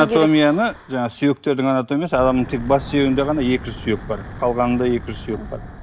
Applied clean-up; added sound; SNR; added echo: none; Wind / Breathing; 15 dB; none.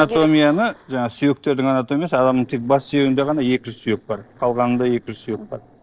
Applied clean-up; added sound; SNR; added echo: neural separator model SepFormer DNS4.